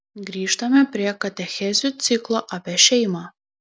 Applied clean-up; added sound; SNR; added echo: none; none; none; none.